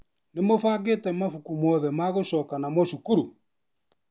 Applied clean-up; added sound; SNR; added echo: none; none; none; none.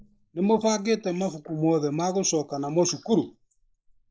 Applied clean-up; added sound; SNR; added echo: neural mask model Resemble Enhance denoiser.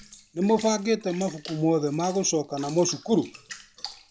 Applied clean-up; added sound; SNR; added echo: none; Bathtub (filling or washing) / Water; 19 dB; none.